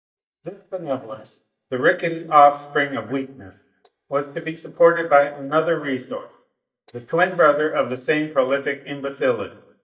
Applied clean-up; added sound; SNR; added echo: neural mask model DeepFilterNet 3.